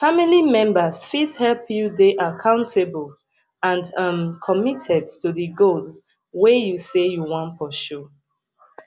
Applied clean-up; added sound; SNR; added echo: none; none; none; none.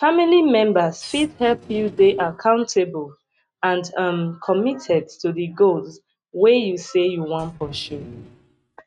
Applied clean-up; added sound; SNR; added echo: neural mask model RNNoise.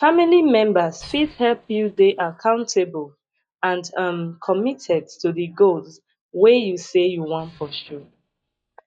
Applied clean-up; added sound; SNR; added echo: neural mask model DeepFilterNet 3.